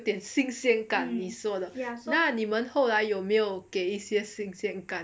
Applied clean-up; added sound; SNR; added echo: none; none; none; none.